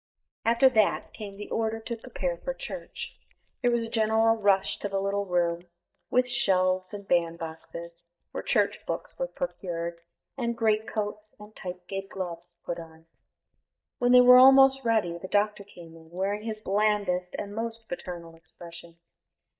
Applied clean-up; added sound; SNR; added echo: neural mask model DeepFilterNet 3.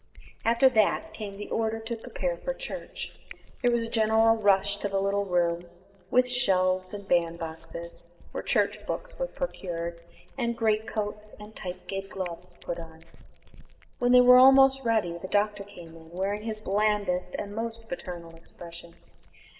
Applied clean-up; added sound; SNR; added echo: none; Cat; 20 dB; reverberation time 2.8 s.